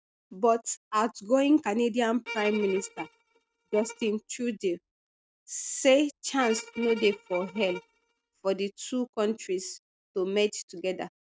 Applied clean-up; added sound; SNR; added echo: neural mask model RNNoise.